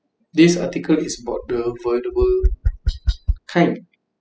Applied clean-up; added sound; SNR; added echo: classical method spectral subtraction.